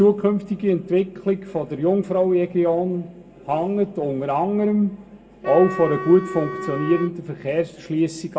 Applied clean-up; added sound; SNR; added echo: none; Wind instrument, woodwind instrument; 10 dB; reverberation time 0.2 s.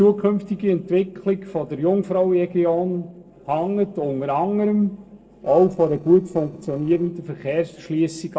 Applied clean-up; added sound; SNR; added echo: neural separator model SepFormer DNS4.